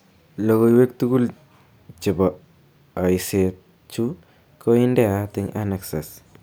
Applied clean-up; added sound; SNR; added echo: none; none; none; none.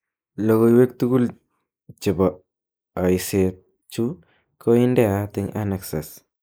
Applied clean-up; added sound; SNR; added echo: neural mask model Resemble Enhance denoiser.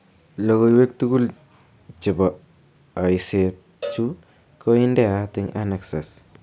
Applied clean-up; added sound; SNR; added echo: none; Cowbell; 17 dB; none.